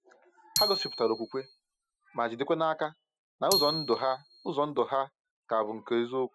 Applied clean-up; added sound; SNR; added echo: classical method spectral subtraction.